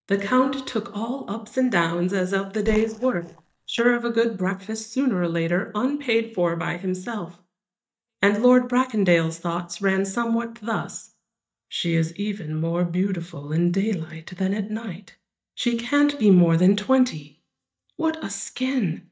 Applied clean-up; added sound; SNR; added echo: neural mask model DeepFilterNet 3.